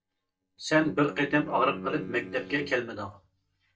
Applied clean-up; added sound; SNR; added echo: neural mask model DeepFilterNet 3.